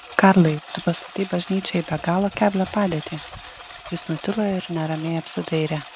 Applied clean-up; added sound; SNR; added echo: none; Engine; 16 dB; none.